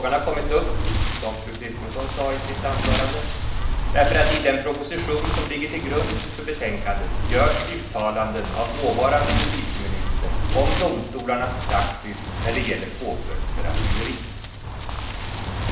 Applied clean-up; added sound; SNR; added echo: none; Wind; -1 dB; reverberation time 0.8 s.